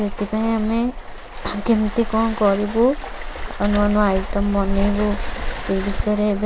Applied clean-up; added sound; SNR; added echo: none; Waves, surf; 5 dB; none.